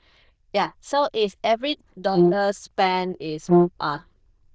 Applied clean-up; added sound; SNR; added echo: neural diffusion model UNIVERSE++.